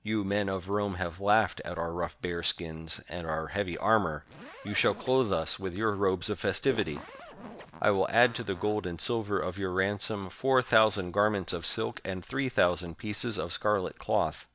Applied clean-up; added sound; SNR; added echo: none; Fart + Zipper (clothing); 17 dB; none.